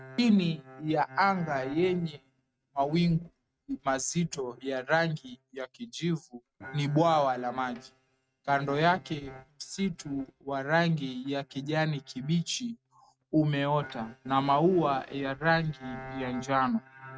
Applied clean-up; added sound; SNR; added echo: neural mask model RNNoise.